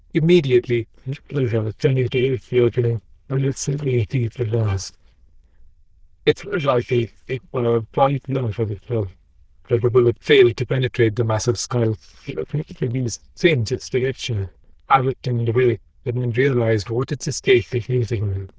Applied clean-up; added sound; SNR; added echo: neural diffusion model UNIVERSE++.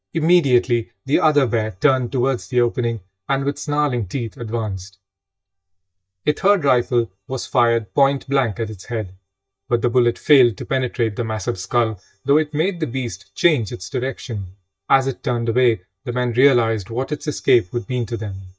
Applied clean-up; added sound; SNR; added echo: neural mask model DeepFilterNet 3.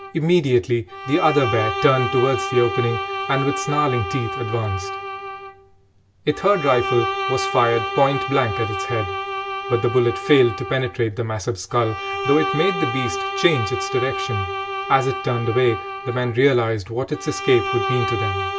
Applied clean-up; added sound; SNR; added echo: none; Bowed string instrument; 5 dB; none.